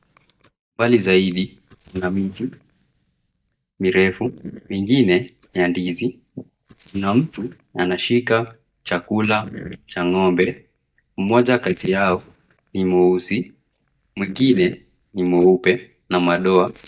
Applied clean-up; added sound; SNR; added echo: neural mask model DeepFilterNet 3.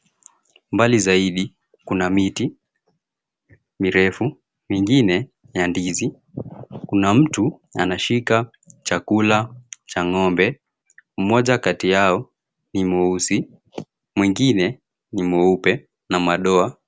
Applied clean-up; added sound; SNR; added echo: none; none; none; none.